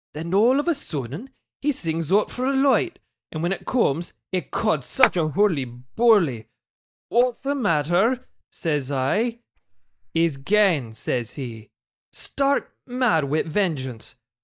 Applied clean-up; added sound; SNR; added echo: neural mask model DeepFilterNet 3.